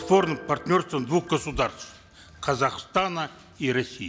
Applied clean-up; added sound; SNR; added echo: none; Piano; 19 dB; none.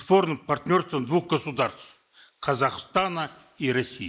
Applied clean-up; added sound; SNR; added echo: neural mask model Resemble Enhance denoiser.